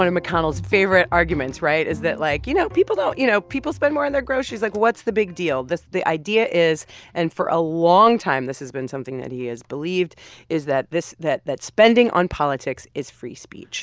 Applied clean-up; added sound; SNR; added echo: none; none; none; none.